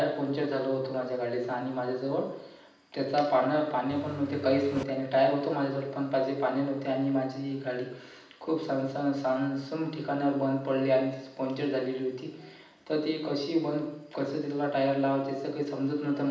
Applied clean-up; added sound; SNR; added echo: none; Engine; 12 dB; reverberation time 0.9 s.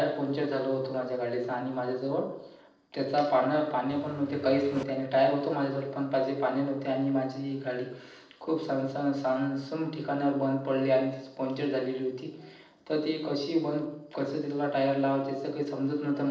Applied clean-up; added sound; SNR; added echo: neural separator model SepFormer DNS4.